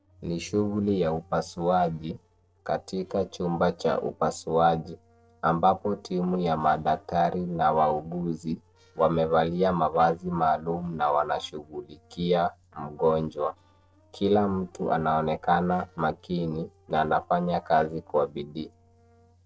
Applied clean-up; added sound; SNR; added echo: neural separator model SepFormer DNS4.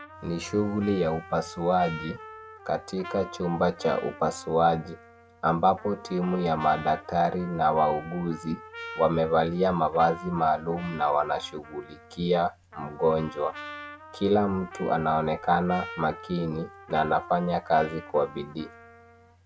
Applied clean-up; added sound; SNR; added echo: none; Trumpet; 16 dB; none.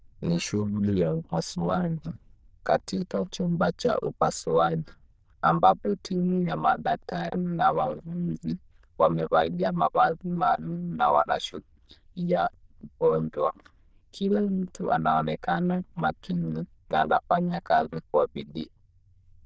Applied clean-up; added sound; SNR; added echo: neural diffusion model UNIVERSE++.